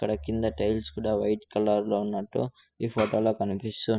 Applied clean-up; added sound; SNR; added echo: classical method spectral subtraction.